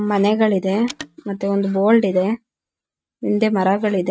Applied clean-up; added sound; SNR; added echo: neural mask model RNNoise.